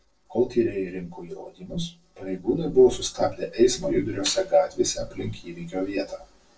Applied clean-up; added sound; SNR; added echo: neural separator model SepFormer DNS4.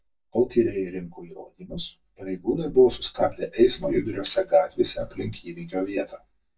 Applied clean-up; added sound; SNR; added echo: neural mask model DeepFilterNet 3.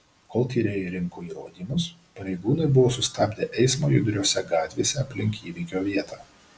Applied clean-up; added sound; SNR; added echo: none; none; none; none.